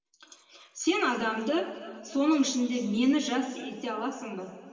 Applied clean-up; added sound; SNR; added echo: none; none; none; reverberation time 2.3 s.